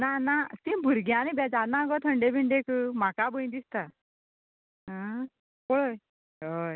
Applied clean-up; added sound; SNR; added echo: none; none; none; none.